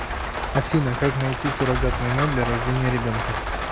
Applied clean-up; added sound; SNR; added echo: none; Rain; 4 dB; none.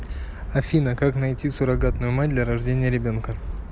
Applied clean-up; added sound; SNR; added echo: none; none; none; none.